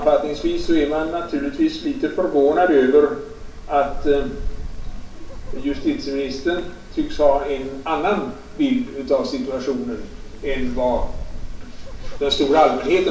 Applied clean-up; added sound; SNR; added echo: none; Wind; 8 dB; reverberation time 0.4 s.